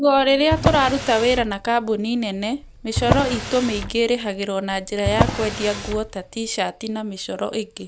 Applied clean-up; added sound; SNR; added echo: none; Drawer open or close; 4 dB; none.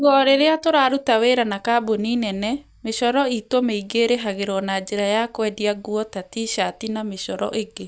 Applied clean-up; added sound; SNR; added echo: none; none; none; none.